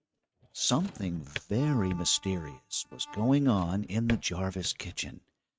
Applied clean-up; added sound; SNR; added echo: neural mask model RNNoise.